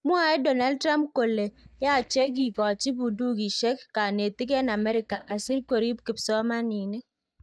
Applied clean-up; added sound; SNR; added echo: neural mask model DeepFilterNet 3.